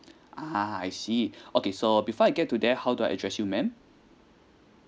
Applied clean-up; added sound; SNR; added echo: none; none; none; none.